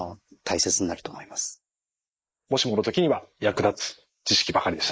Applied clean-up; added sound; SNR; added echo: neural mask model Resemble Enhance denoiser.